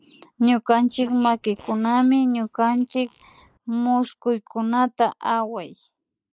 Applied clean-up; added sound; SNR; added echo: neural mask model Resemble Enhance denoiser.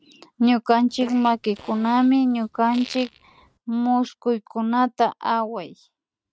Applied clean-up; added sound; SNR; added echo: neural mask model RNNoise.